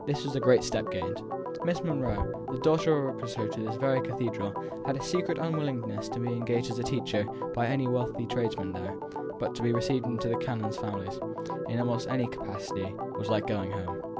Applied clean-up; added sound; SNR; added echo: none; Organ; 4 dB; none.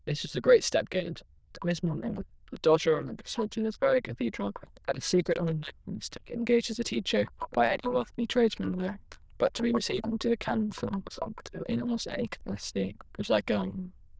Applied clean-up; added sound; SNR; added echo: neural diffusion model UNIVERSE++.